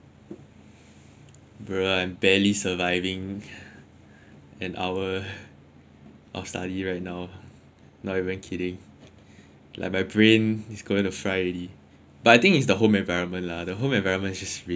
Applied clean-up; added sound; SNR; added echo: none; none; none; none.